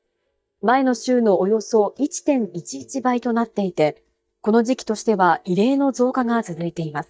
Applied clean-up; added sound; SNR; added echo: neural mask model DeepFilterNet 3.